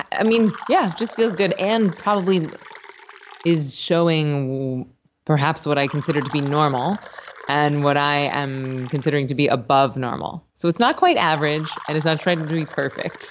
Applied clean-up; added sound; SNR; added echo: none; Fill (with liquid); 18 dB; none.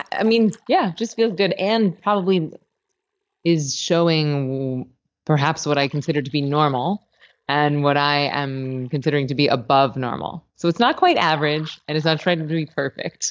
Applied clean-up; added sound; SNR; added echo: neural mask model DeepFilterNet 3.